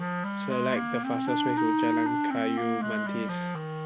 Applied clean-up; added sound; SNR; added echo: none; Wind instrument, woodwind instrument; -4 dB; none.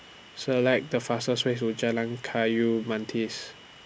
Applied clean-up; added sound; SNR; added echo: none; none; none; none.